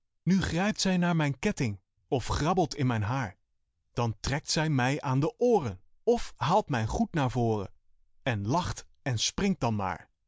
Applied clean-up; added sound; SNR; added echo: none; none; none; none.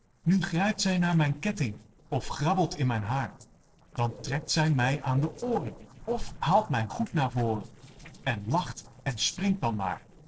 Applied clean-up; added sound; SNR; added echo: neural separator model SepFormer DNS4.